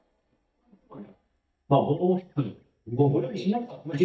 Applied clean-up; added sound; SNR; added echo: neural mask model DeepFilterNet 3.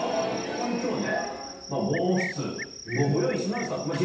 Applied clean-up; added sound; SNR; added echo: none; Cricket; 12 dB; reverberation time 0.9 s.